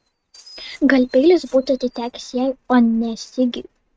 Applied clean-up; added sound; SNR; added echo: neural mask model RNNoise.